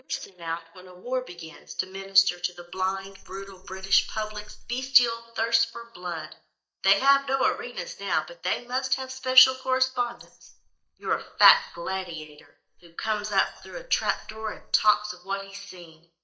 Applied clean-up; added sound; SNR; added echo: neural mask model DeepFilterNet 3.